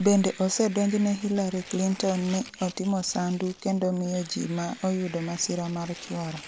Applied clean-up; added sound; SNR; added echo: none; Tearing; 18 dB; none.